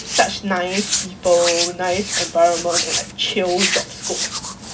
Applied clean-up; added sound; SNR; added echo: none; Hands; 3 dB; reverberation time 0.4 s.